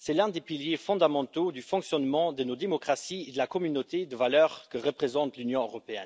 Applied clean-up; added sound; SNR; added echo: none; none; none; none.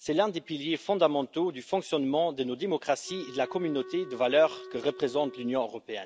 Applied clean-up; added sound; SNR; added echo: none; Wind instrument, woodwind instrument; 16 dB; none.